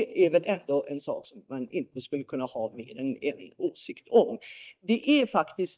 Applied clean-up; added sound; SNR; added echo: neural mask model DeepFilterNet 3.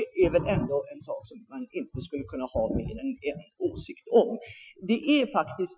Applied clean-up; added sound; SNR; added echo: classical method Wiener filter.